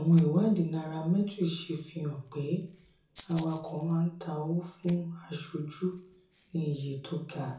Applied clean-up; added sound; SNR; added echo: none; Rattle (instrument); 12 dB; reverberation time 0.6 s.